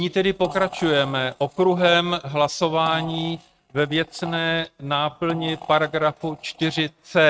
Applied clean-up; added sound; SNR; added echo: neural mask model RNNoise.